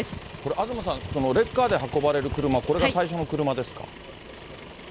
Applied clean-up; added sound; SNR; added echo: none; Typing; 13 dB; none.